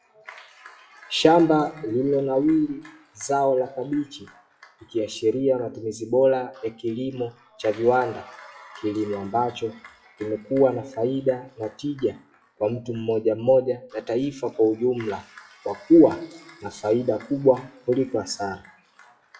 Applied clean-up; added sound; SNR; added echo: classical method WPE with log-MMSE.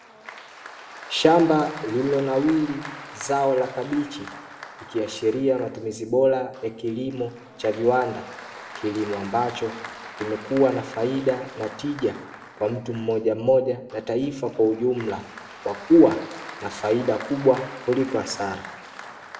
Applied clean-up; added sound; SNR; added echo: none; Applause; 16 dB; reverberation time 0.9 s.